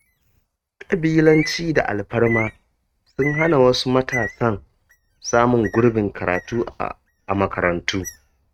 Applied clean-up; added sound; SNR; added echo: neural mask model RNNoise.